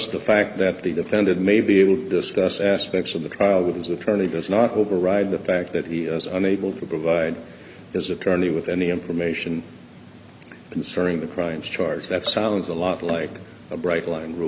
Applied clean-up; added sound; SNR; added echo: none; none; none; none.